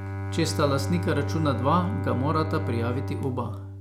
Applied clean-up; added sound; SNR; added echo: none; Bowed string instrument; 2 dB; none.